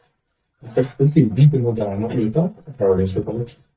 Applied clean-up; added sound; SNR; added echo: neural mask model DeepFilterNet 3.